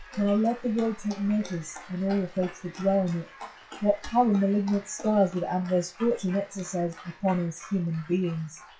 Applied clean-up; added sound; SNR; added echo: classical method WPE with log-MMSE.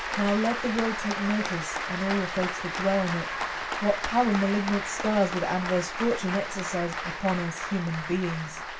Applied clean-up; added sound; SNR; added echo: none; Applause; 5 dB; reverberation time 0.2 s.